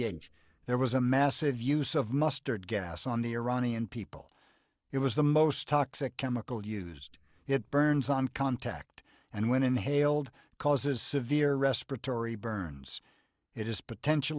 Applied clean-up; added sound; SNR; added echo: neural mask model Resemble Enhance denoiser.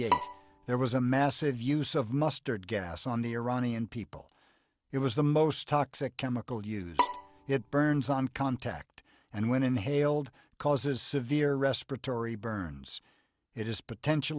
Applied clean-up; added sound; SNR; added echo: none; Bowed string instrument; 6 dB; none.